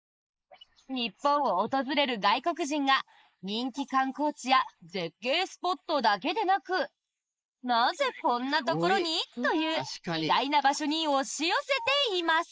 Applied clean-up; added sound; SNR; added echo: neural mask model Resemble Enhance denoiser.